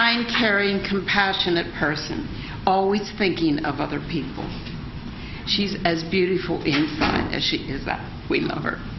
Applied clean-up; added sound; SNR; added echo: none; none; none; none.